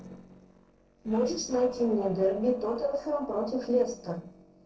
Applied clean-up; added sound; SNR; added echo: neural separator model SepFormer DNS4.